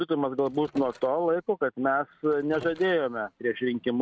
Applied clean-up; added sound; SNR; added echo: neural mask model RNNoise.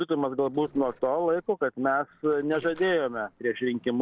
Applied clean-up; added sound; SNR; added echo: neural separator model SepFormer DNS4.